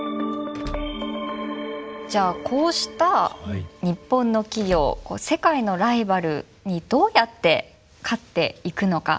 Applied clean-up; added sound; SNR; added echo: none; Door / Car; 15 dB; none.